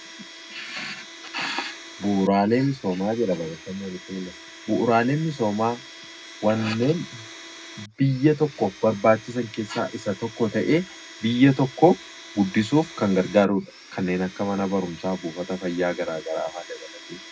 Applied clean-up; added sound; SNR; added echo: none; Domestic sounds, home sounds; 18 dB; reverberation time 0.3 s.